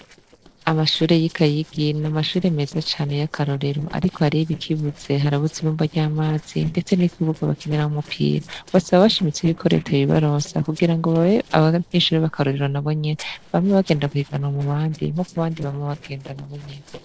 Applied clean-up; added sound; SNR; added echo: neural separator model SepFormer DNS4.